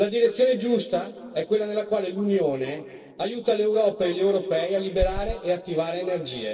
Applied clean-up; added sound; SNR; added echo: neural separator model SepFormer DNS4.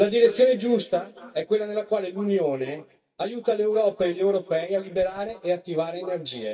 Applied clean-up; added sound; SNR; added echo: neural mask model DeepFilterNet 3.